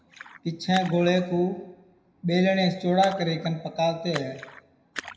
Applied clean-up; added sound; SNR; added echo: none; Splash, splatter; 18 dB; reverberation time 0.8 s.